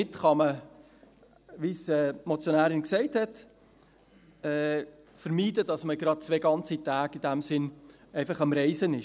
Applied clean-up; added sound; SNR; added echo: none; none; none; none.